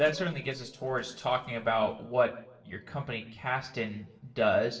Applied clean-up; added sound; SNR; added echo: neural separator model SepFormer DNS4.